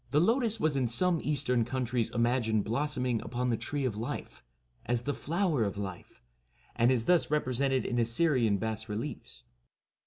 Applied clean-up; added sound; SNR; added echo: none; none; none; none.